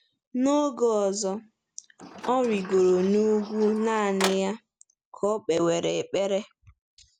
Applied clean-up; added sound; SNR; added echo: none; Sliding door; 11 dB; none.